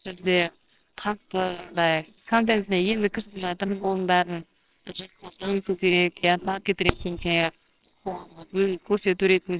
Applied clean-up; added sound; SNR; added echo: neural separator model SepFormer WHAMR!.